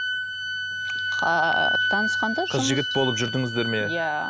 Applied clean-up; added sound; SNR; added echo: none; Wind instrument, woodwind instrument; 0 dB; none.